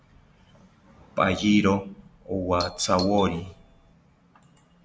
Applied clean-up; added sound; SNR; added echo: none; Doorbell; 13 dB; none.